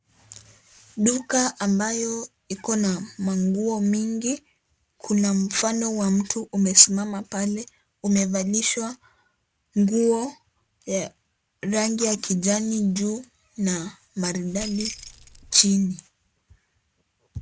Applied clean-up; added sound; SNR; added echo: none; Keys jangling; 13 dB; none.